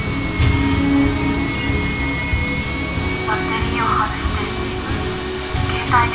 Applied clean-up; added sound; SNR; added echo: none; Sawing; 7 dB; reverberation time 0.4 s.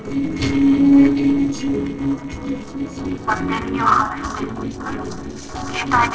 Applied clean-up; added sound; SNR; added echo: neural separator model SepFormer DNS4.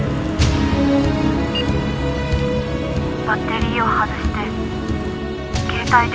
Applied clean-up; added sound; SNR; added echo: none; none; none; none.